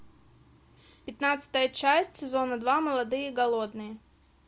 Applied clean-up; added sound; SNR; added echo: none; none; none; none.